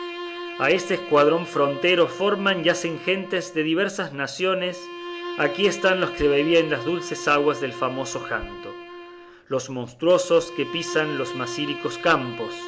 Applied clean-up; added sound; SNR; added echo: none; Bowed string instrument; 12 dB; none.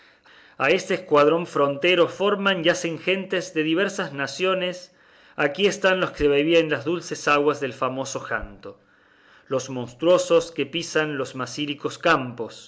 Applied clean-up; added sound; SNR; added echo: none; none; none; none.